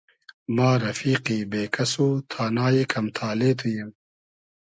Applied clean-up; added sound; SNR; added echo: none; none; none; none.